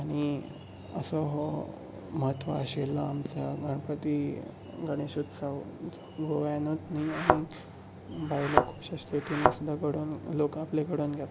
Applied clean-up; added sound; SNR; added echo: none; Thump, thud; -3 dB; none.